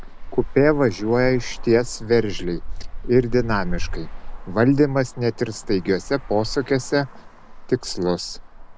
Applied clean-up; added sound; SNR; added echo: none; Traffic noise, roadway noise; 8 dB; none.